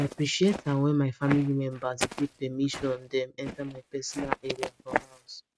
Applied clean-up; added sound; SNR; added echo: neural mask model RNNoise.